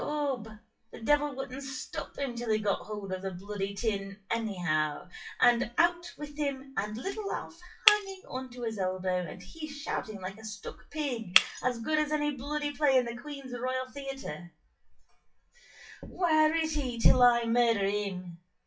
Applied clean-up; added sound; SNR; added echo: classical method WPE with log-MMSE.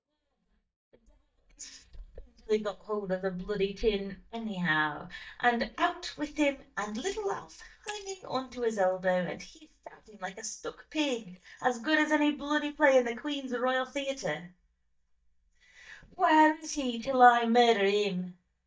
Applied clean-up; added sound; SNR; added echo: neural mask model DeepFilterNet 3.